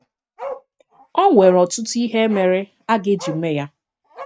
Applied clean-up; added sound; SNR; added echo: neural mask model RNNoise.